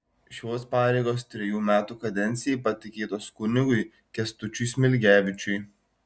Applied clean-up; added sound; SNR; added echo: none; none; none; none.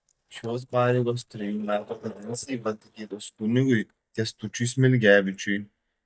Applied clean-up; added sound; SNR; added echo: neural mask model DeepFilterNet 3.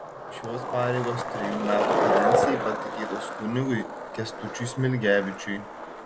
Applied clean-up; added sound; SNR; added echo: none; Skateboard; -1 dB; none.